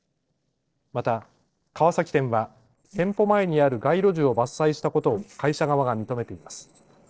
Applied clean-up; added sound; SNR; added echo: neural separator model SepFormer DNS4.